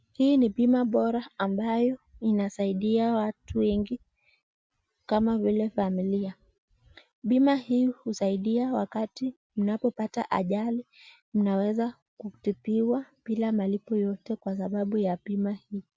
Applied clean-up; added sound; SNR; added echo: none; none; none; none.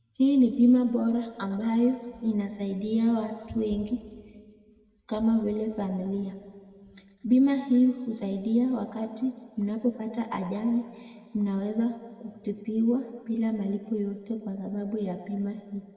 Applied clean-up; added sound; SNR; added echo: none; none; none; reverberation time 1.9 s.